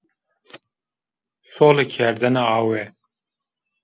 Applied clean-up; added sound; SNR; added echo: none; none; none; none.